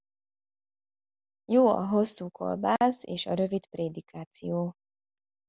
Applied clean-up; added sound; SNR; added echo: none; none; none; none.